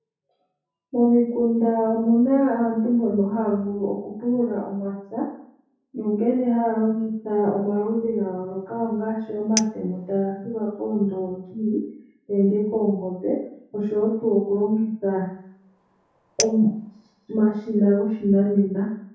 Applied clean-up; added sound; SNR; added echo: none; Chink, clink; 13 dB; reverberation time 0.5 s.